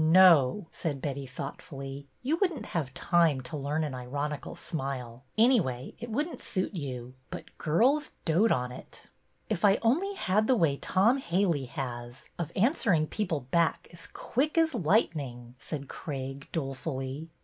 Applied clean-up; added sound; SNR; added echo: none; none; none; none.